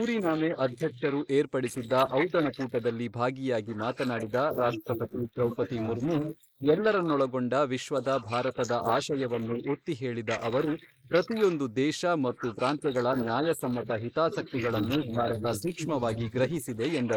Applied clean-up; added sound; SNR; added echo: neural mask model Resemble Enhance denoiser.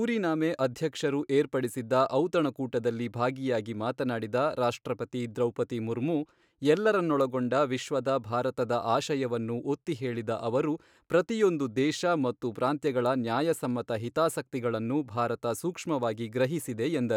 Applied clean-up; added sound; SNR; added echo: none; none; none; none.